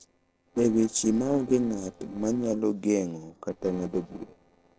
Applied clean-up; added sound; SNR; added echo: neural separator model SepFormer DNS4.